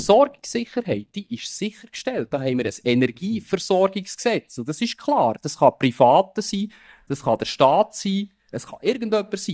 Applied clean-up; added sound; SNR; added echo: neural mask model DeepFilterNet 3.